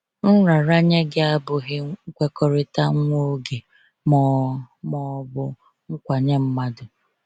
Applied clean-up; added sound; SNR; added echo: none; none; none; none.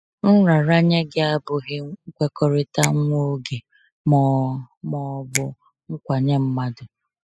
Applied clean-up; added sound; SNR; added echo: classical method spectral subtraction.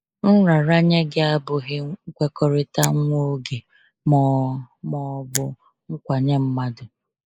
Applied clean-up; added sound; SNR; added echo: neural mask model Resemble Enhance denoiser.